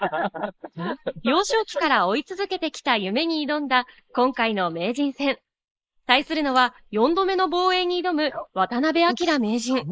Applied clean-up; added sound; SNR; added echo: neural mask model Resemble Enhance denoiser.